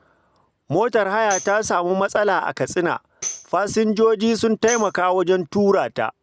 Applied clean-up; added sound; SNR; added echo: none; Tambourine; 16 dB; none.